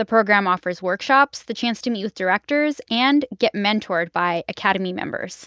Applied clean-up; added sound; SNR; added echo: none; none; none; none.